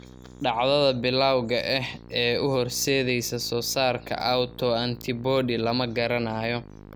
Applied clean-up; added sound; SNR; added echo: none; Musical instrument; 19 dB; none.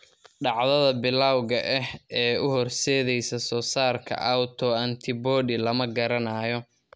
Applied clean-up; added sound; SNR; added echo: none; none; none; none.